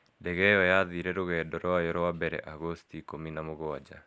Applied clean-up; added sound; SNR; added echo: none; none; none; none.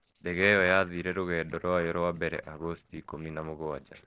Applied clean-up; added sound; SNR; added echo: neural separator model SepFormer DNS4.